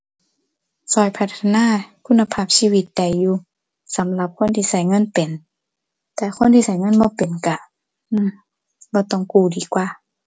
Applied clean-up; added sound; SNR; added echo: none; none; none; none.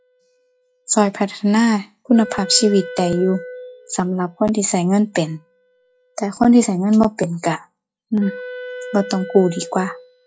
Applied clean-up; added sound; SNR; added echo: classical method log-MMSE.